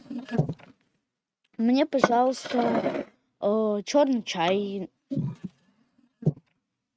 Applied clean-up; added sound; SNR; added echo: neural mask model RNNoise.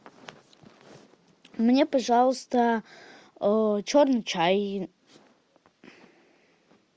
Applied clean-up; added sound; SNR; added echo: none; none; none; none.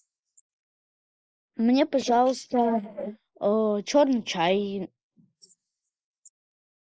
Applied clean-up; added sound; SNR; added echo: neural mask model Resemble Enhance denoiser.